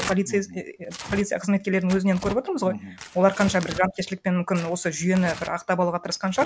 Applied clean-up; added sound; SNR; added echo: none; Tearing; 15 dB; none.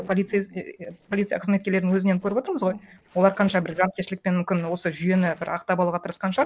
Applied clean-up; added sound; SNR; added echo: neural separator model SepFormer DNS4.